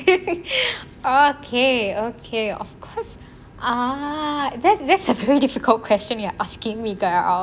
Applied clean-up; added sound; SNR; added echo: none; none; none; none.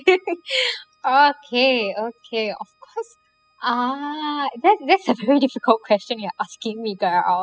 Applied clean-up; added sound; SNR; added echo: classical method spectral subtraction.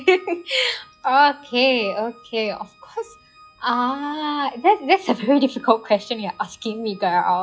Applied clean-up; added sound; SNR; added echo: classical method log-MMSE.